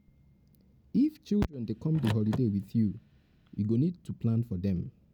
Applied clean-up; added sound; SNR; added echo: none; Car; 12 dB; none.